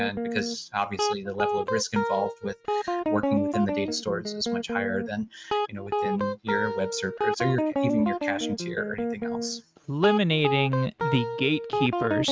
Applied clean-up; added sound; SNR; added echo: neural mask model RNNoise.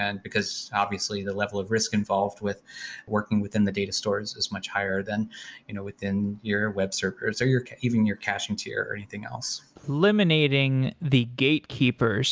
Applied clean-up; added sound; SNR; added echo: none; none; none; none.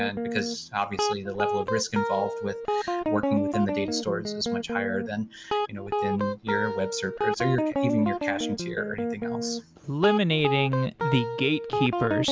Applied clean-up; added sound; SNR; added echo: none; Guitar; 1 dB; none.